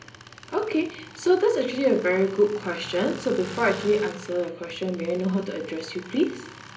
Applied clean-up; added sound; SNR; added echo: none; Tools; 18 dB; reverberation time 0.5 s.